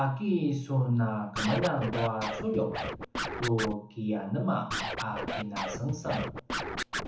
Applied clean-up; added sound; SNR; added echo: none; Scratching (performance technique); 4 dB; reverberation time 0.6 s.